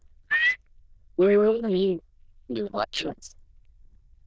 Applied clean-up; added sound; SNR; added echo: neural diffusion model UNIVERSE++.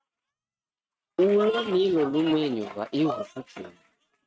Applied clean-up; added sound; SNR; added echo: neural mask model RNNoise.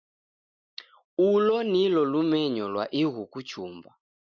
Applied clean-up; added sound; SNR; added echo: none; none; none; none.